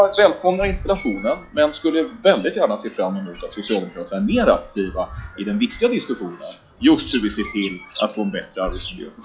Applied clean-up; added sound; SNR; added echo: classical method log-MMSE.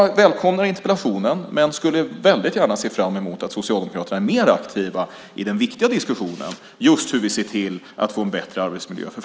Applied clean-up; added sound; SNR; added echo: none; none; none; none.